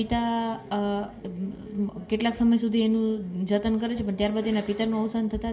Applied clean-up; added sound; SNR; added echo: none; none; none; reverberation time 0.7 s.